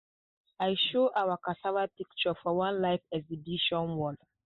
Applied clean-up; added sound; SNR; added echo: neural mask model Resemble Enhance denoiser.